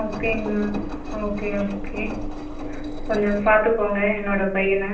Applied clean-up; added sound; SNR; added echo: none; Engine; 6 dB; reverberation time 0.6 s.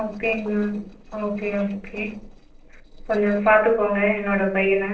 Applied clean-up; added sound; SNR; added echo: neural separator model SepFormer DNS4.